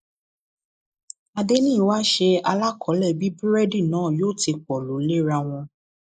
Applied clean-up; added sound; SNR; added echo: neural mask model Resemble Enhance denoiser.